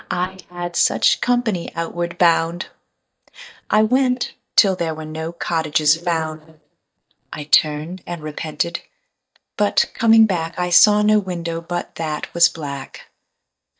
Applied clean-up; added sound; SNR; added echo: neural mask model DeepFilterNet 3.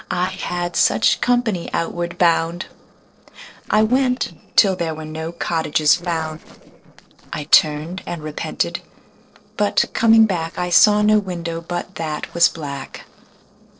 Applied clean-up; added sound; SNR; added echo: neural separator model SepFormer DNS4.